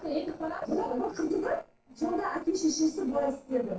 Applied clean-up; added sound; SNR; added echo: neural separator model SepFormer DNS4.